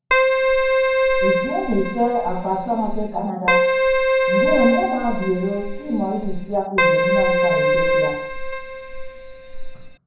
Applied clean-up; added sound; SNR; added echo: none; Keyboard (musical); -5 dB; reverberation time 0.9 s.